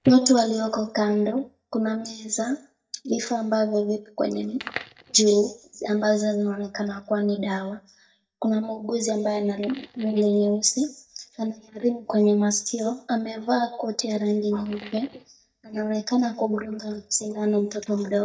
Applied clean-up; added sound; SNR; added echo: neural mask model DeepFilterNet 3.